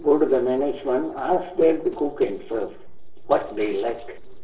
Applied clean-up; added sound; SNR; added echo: neural separator model SepFormer DNS4.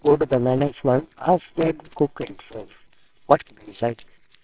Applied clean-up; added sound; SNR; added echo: neural separator model SepFormer WHAMR!.